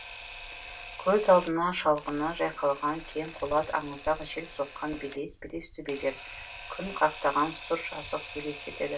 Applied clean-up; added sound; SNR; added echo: none; Camera; 14 dB; reverberation time 0.2 s.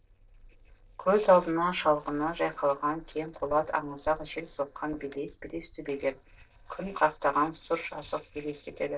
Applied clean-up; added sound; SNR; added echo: neural separator model SepFormer DNS4.